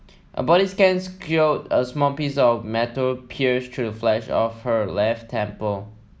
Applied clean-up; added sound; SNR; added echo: none; none; none; none.